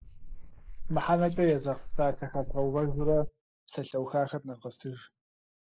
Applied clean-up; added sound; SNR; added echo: neural mask model Resemble Enhance denoiser.